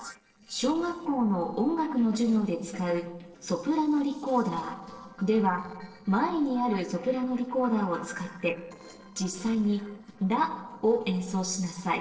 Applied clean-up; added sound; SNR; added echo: neural separator model SepFormer DNS4.